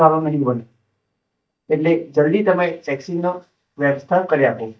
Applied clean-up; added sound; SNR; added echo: neural mask model DeepFilterNet 3.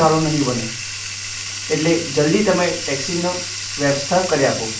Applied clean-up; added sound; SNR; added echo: none; Bathtub (filling or washing); 7 dB; reverberation time 0.3 s.